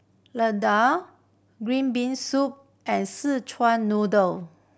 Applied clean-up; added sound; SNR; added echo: none; none; none; none.